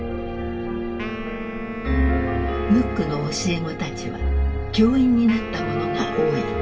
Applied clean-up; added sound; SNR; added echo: none; Wind instrument, woodwind instrument; 13 dB; reverberation time 0.1 s.